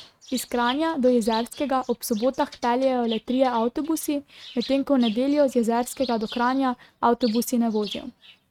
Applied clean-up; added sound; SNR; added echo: neural mask model RNNoise.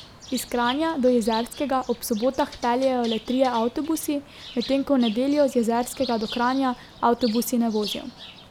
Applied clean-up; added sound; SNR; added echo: none; Bird; 16 dB; none.